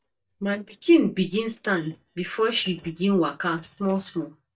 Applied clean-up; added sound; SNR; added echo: neural mask model DeepFilterNet 3.